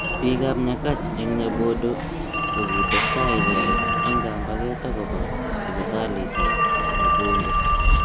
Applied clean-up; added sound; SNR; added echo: none; Telephone; -5 dB; none.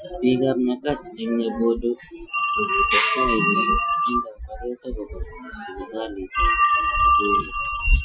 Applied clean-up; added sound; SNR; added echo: classical method Wiener filter.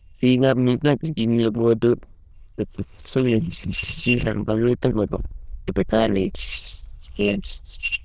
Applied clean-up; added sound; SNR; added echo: neural diffusion model UNIVERSE++.